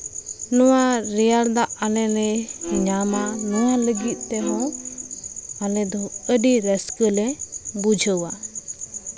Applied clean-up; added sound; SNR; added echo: none; Bowed string instrument; 10 dB; none.